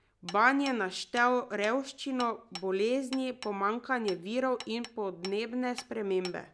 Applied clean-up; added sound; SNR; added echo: none; Hammer; 18 dB; none.